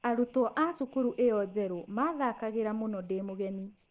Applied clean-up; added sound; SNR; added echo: neural separator model SepFormer DNS4.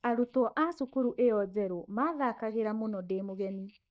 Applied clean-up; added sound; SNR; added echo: neural mask model DeepFilterNet 3.